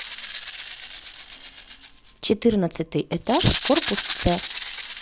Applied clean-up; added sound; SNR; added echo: none; Rattle (instrument); -3 dB; none.